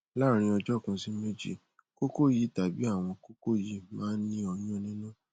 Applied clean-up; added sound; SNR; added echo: none; none; none; none.